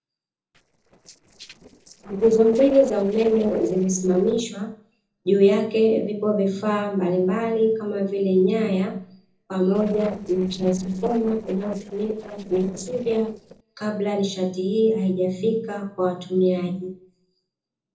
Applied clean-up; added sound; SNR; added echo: neural separator model SepFormer DNS4.